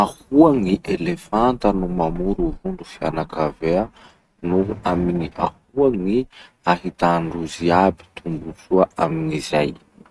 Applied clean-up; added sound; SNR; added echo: neural mask model RNNoise.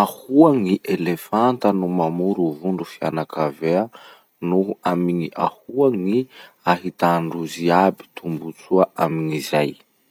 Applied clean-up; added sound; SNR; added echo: none; none; none; none.